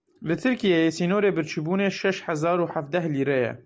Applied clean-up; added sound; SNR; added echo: none; none; none; none.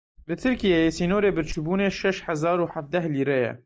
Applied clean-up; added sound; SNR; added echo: neural mask model DeepFilterNet 3.